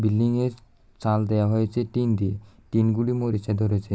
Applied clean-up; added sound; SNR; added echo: none; none; none; none.